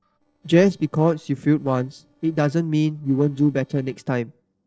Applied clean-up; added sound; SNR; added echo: neural separator model SepFormer DNS4.